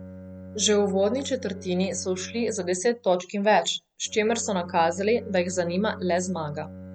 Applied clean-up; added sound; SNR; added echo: none; Bowed string instrument; 16 dB; none.